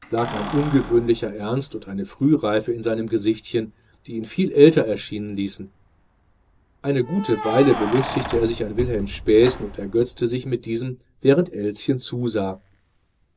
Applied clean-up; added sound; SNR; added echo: none; Keys jangling; 14 dB; reverberation time 0.2 s.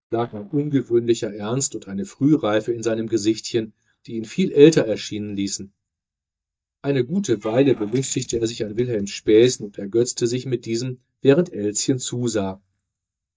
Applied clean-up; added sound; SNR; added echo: neural mask model DeepFilterNet 3.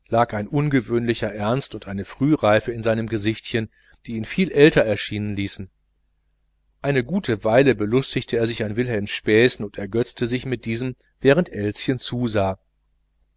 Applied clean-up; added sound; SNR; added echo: none; none; none; none.